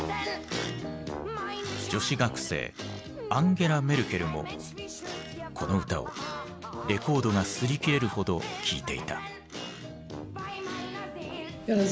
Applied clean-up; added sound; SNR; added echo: none; none; none; none.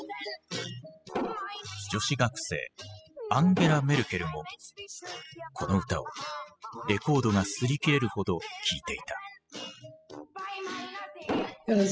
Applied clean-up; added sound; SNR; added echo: classical method spectral subtraction.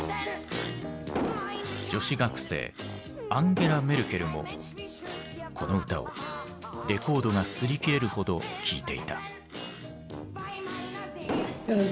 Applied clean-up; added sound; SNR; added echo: none; Explosion; 2 dB; none.